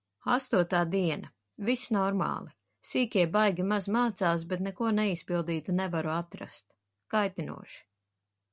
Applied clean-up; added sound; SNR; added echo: none; none; none; none.